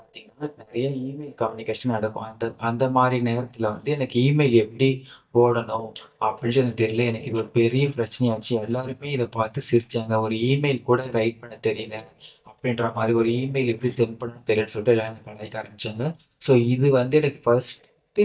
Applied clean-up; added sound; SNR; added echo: neural mask model DeepFilterNet 3.